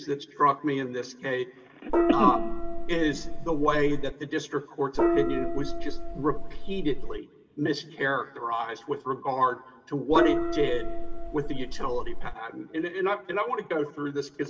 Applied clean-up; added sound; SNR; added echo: none; Gong; -2 dB; reverberation time 1.6 s.